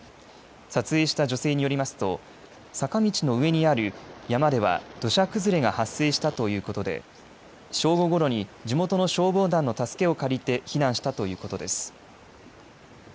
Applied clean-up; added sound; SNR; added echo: none; none; none; none.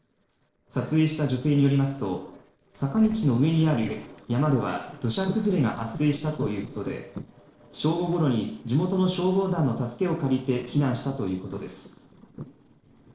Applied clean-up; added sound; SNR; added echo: neural separator model SepFormer DNS4.